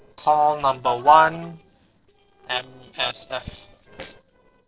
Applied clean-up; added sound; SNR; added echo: neural separator model SepFormer DNS4.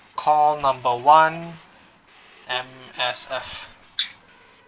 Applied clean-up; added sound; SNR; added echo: neural mask model Resemble Enhance denoiser.